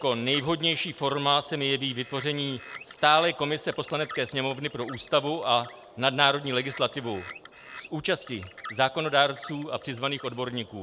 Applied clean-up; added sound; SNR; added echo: none; Bird; 19 dB; none.